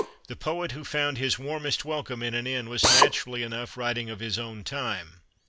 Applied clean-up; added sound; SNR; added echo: none; Drill; 1 dB; none.